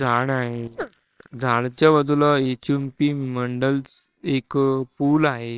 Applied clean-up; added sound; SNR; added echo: neural separator model SepFormer WHAMR!.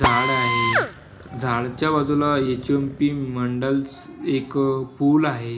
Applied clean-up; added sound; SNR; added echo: none; Drill; 3 dB; reverberation time 0.4 s.